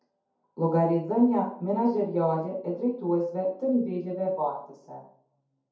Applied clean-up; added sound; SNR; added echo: none; none; none; reverberation time 0.6 s.